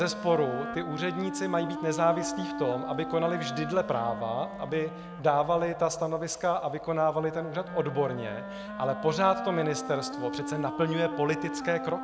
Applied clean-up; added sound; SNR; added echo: none; Wind instrument, woodwind instrument; 8 dB; none.